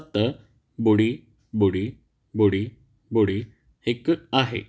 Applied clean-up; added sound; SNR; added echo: none; none; none; none.